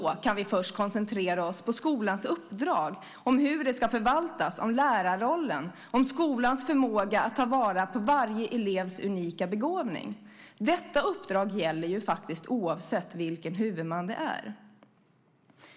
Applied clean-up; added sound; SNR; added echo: none; none; none; none.